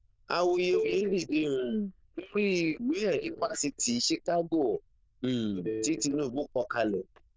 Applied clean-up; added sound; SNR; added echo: neural diffusion model UNIVERSE++.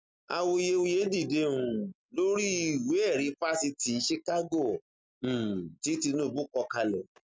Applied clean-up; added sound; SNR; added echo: none; none; none; none.